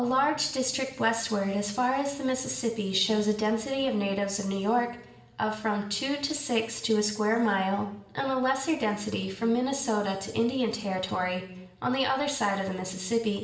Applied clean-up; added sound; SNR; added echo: none; none; none; reverberation time 0.8 s.